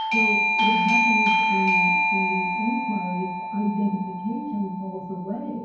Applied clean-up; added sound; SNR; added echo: none; Doorbell; -4 dB; reverberation time 0.9 s.